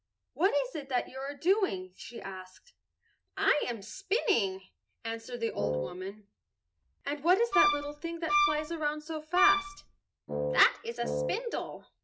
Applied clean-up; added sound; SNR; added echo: none; Wind instrument, woodwind instrument + Wind instrument, woodwind instrument; -1 dB; none.